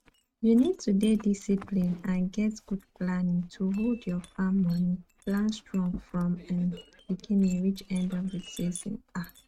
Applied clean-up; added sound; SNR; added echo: neural mask model RNNoise.